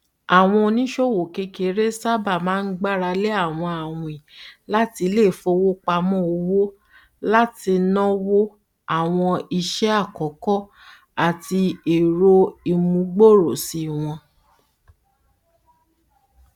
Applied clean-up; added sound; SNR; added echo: none; none; none; none.